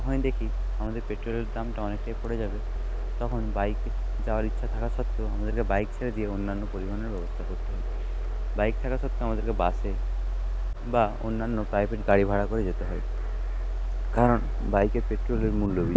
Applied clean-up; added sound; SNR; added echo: none; Mechanisms; -1 dB; none.